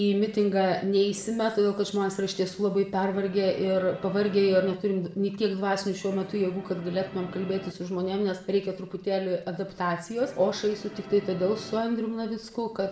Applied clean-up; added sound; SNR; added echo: none; Musical instrument; 16 dB; reverberation time 0.5 s.